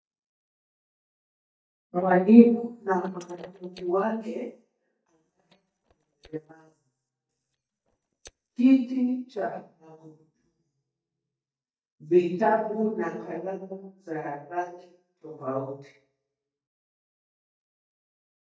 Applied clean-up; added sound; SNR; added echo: neural mask model DeepFilterNet 3.